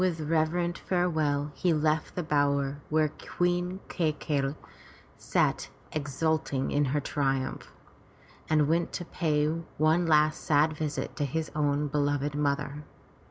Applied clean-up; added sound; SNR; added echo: none; none; none; none.